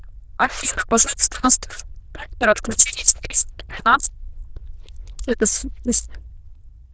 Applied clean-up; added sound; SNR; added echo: neural diffusion model UNIVERSE++.